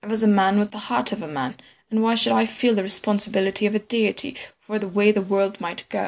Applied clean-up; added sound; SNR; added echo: neural mask model Resemble Enhance denoiser.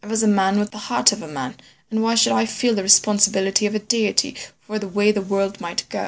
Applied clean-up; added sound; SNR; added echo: none; none; none; none.